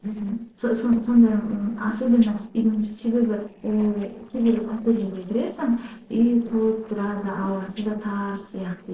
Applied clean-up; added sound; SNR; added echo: neural separator model SepFormer DNS4.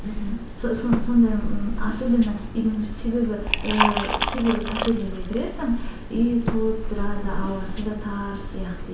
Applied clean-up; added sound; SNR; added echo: none; Liquid; 2 dB; reverberation time 0.6 s.